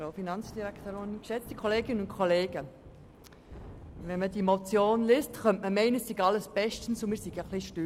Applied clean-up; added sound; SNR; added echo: none; Thunder; 19 dB; none.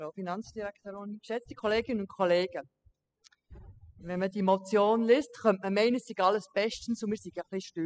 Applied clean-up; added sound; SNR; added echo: classical method spectral subtraction.